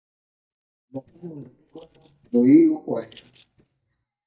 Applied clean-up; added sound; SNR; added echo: neural mask model DeepFilterNet 3.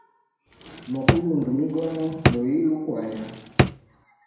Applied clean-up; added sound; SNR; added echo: none; Drawer open or close; -1 dB; reverberation time 1.0 s.